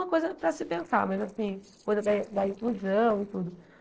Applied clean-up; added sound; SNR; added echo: neural separator model SepFormer DNS4.